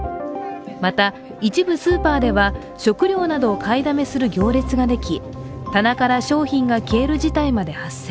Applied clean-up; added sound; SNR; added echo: none; none; none; none.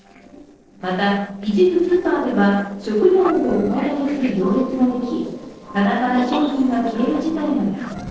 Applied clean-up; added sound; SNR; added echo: neural separator model SepFormer DNS4.